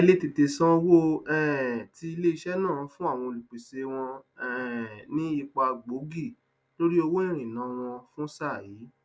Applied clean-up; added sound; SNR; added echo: none; none; none; none.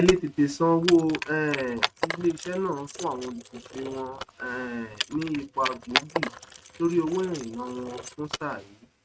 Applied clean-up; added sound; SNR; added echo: neural mask model RNNoise.